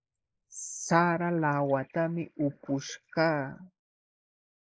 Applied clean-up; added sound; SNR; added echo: neural mask model Resemble Enhance denoiser.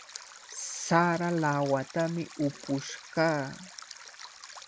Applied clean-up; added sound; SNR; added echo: none; Stream; 17 dB; none.